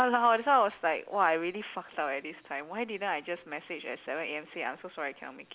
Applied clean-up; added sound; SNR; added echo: none; none; none; none.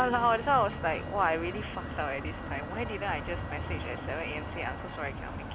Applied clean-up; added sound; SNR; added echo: none; Motor vehicle (road); 6 dB; none.